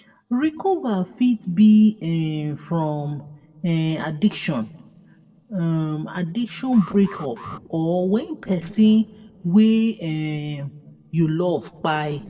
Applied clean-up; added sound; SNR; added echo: neural separator model SepFormer DNS4.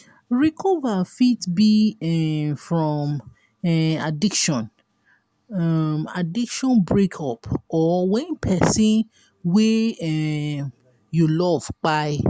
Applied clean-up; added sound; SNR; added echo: none; none; none; none.